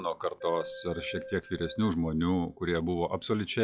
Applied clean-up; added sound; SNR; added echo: classical method log-MMSE.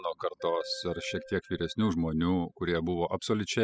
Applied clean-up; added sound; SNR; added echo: classical method spectral subtraction.